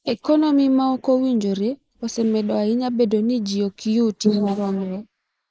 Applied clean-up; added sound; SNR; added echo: neural mask model Resemble Enhance denoiser.